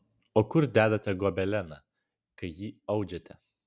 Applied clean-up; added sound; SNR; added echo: none; none; none; none.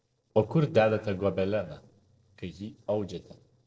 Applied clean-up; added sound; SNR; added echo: neural separator model SepFormer DNS4.